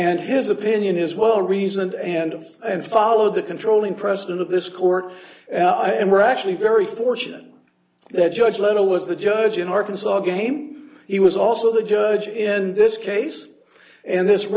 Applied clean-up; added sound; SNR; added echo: none; none; none; none.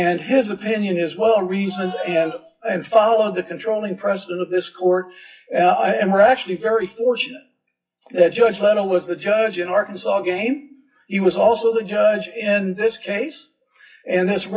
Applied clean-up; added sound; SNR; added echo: classical method WPE with log-MMSE.